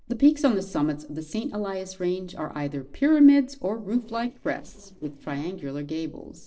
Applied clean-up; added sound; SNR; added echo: neural separator model SepFormer DNS4.